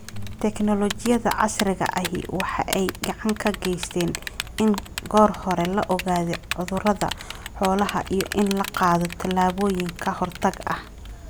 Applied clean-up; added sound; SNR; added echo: none; Typing; 12 dB; none.